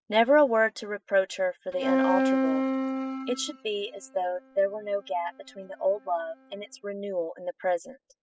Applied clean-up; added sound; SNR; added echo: classical method spectral subtraction.